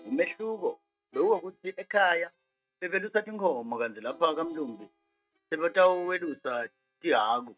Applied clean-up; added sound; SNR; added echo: neural mask model RNNoise.